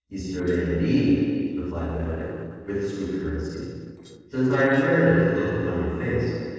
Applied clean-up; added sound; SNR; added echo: neural separator model SepFormer DNS4.